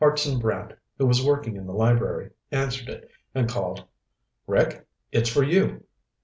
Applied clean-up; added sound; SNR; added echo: none; none; none; none.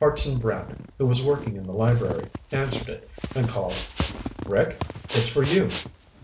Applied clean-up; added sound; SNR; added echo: none; Respiratory sounds + Squeak / Walk, footsteps; 8 dB; none.